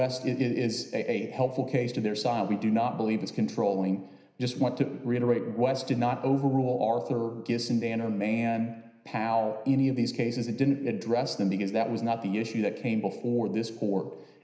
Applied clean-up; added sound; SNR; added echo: none; none; none; reverberation time 0.9 s.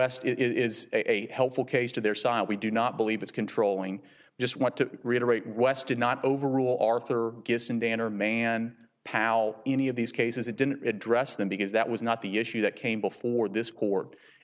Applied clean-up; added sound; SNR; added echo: none; none; none; none.